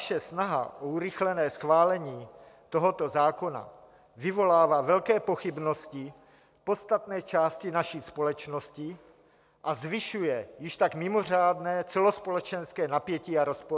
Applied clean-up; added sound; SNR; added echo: none; none; none; none.